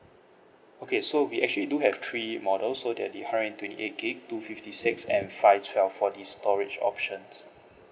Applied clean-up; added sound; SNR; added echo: none; none; none; none.